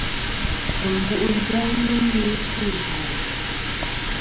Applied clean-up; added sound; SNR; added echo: none; Water tap, faucet; -3 dB; none.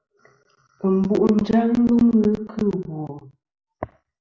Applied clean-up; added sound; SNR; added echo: none; none; none; none.